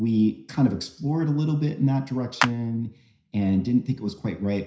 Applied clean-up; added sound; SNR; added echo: none; Clapping; 7 dB; reverberation time 0.5 s.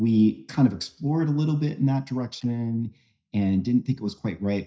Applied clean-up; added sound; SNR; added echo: neural mask model DeepFilterNet 3.